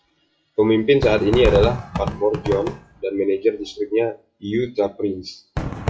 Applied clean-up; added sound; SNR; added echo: classical method WPE with log-MMSE.